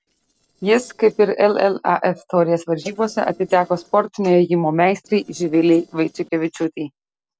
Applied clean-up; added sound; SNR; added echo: neural separator model SepFormer DNS4.